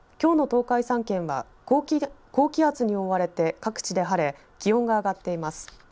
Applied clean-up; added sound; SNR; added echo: none; none; none; none.